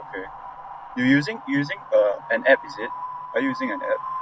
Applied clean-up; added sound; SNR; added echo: none; Wind; 11 dB; none.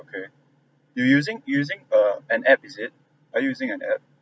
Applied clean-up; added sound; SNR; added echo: none; none; none; none.